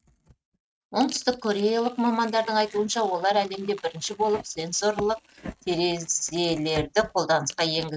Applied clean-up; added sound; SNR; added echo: neural mask model RNNoise.